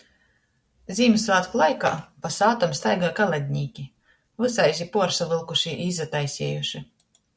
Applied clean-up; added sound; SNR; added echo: none; none; none; none.